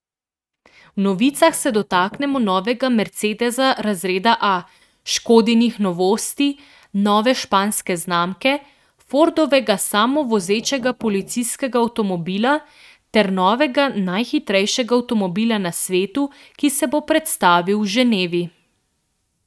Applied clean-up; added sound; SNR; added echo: neural mask model RNNoise.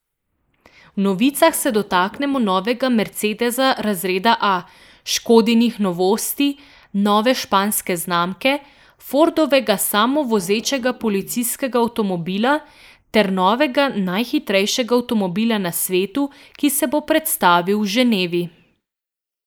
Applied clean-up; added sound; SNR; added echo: neural mask model Resemble Enhance denoiser.